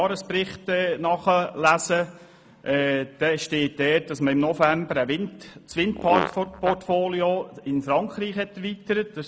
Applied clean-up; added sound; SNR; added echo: none; Fart; 6 dB; none.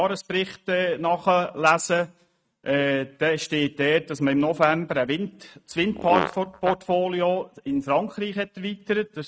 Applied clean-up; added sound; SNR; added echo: neural mask model RNNoise.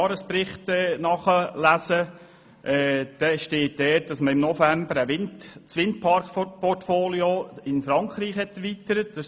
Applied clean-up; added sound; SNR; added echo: none; none; none; none.